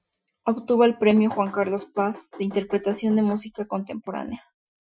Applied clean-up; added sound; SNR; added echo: classical method Wiener filter.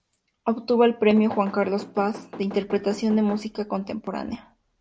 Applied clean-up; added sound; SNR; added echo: none; Knock / Wood; 16 dB; none.